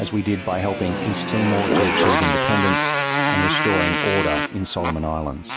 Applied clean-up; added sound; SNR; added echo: none; Motorcycle; -1 dB; none.